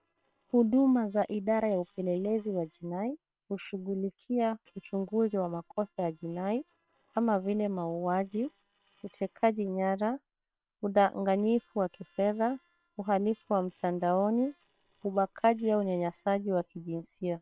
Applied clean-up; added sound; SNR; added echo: neural separator model SepFormer WHAM!.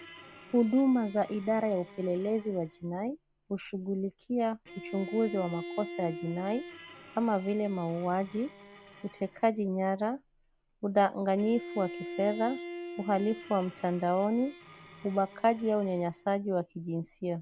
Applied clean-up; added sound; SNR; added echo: none; Bowed string instrument; 15 dB; none.